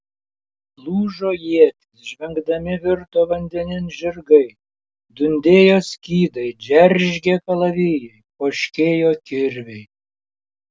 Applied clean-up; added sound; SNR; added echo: none; none; none; none.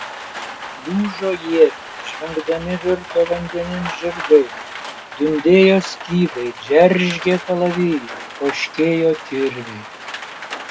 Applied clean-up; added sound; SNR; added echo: none; Rain; 13 dB; none.